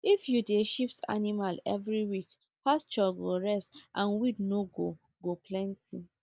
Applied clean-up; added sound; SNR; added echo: none; none; none; none.